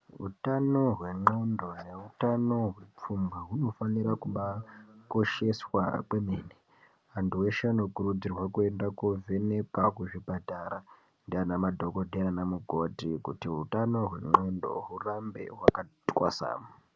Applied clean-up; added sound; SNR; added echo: none; none; none; none.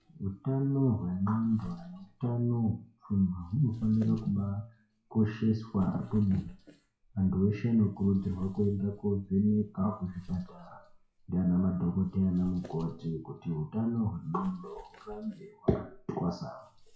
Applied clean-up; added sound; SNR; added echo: classical method WPE with log-MMSE.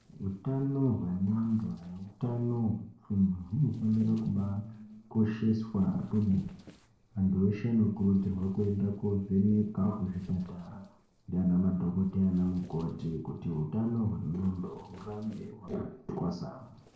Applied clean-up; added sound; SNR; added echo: neural separator model SepFormer DNS4.